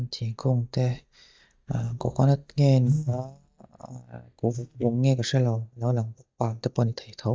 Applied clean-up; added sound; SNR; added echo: neural mask model DeepFilterNet 3.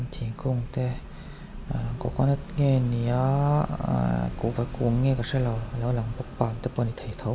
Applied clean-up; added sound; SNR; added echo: none; none; none; none.